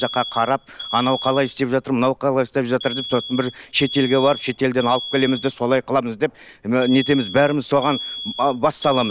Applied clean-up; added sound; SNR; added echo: none; Alarm; 13 dB; none.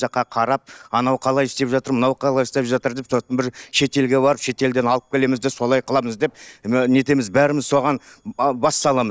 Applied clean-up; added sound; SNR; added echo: neural mask model DeepFilterNet 3.